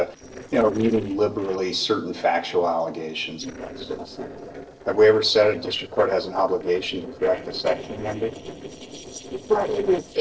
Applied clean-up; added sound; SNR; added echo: neural separator model SepFormer DNS4.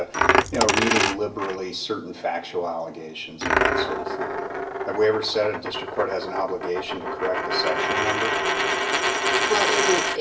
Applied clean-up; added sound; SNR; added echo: none; Coin (dropping); -3 dB; reverberation time 0.2 s.